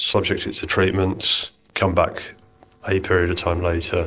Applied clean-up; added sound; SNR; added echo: neural separator model SepFormer DNS4.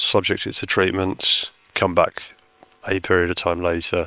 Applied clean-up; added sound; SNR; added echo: neural separator model SepFormer WHAM!.